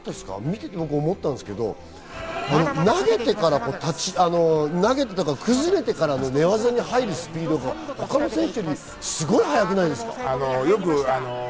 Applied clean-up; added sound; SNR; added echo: none; none; none; none.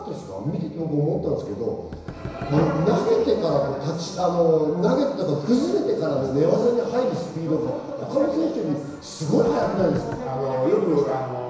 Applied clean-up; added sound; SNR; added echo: none; Knock; 16 dB; reverberation time 1.0 s.